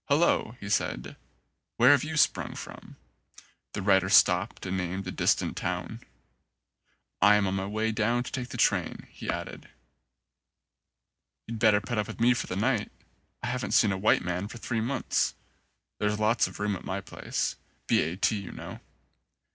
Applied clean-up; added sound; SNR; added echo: none; none; none; none.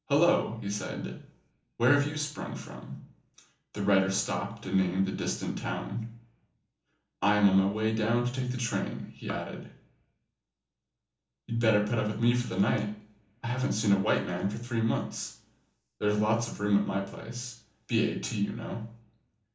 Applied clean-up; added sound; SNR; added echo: none; none; none; reverberation time 1.2 s.